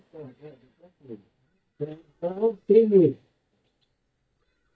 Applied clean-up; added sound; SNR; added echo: neural mask model DeepFilterNet 3.